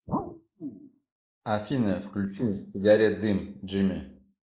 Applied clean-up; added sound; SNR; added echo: neural mask model Resemble Enhance denoiser.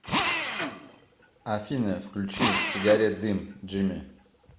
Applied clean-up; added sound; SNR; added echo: none; Drill; 3 dB; none.